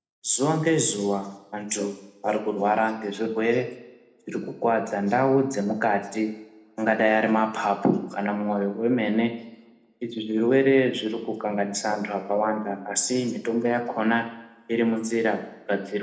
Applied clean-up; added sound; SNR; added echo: none; none; none; reverberation time 0.7 s.